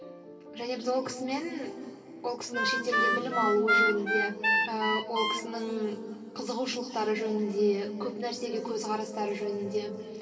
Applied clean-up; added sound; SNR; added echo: none; Harmonica; -3 dB; reverberation time 2.8 s.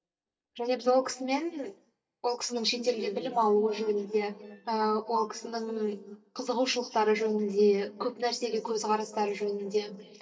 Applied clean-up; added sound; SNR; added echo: neural mask model DeepFilterNet 3.